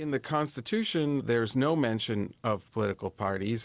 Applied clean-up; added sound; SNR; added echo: none; none; none; none.